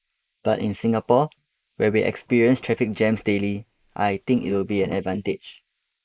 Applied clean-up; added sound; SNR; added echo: neural mask model Resemble Enhance denoiser.